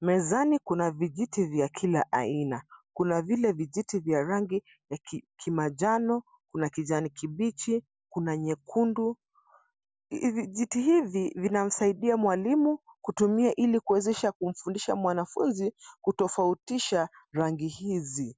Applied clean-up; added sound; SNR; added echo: none; none; none; none.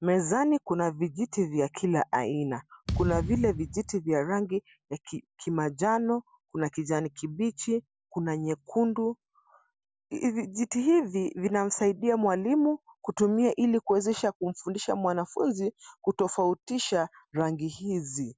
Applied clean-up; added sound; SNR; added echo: none; Thump, thud; 5 dB; none.